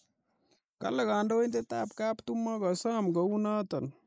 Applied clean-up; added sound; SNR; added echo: neural mask model Resemble Enhance denoiser.